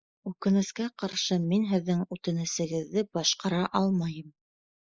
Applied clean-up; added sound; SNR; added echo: neural mask model Resemble Enhance denoiser.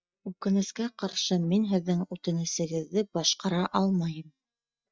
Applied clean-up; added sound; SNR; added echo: neural mask model DeepFilterNet 3.